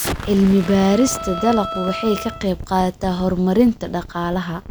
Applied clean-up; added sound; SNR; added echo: none; Explosion + Bowed string instrument; 11 dB; none.